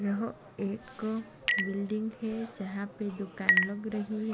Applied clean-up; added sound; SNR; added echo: none; Chink, clink; -1 dB; none.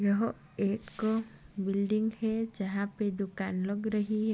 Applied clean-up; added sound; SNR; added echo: none; none; none; none.